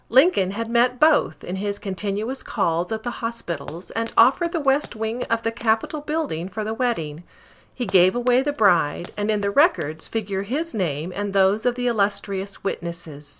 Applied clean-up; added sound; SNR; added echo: none; Run; 20 dB; none.